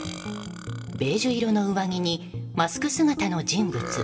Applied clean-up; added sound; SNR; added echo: none; Burping, eructation; 17 dB; reverberation time 0.7 s.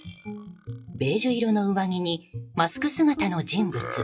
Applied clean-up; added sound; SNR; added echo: classical method WPE with log-MMSE.